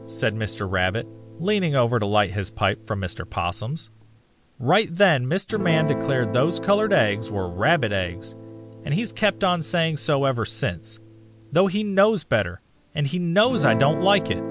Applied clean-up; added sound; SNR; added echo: none; Guitar; 11 dB; none.